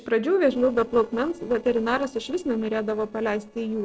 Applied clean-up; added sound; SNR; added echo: neural separator model SepFormer DNS4.